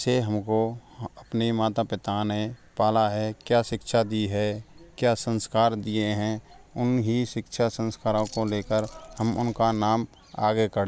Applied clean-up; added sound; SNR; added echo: none; Keys jangling; 18 dB; none.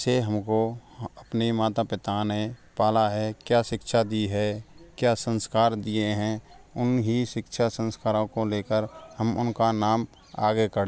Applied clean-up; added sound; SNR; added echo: none; none; none; none.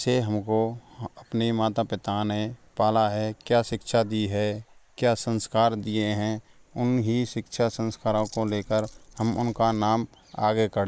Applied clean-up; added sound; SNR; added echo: neural mask model Resemble Enhance denoiser.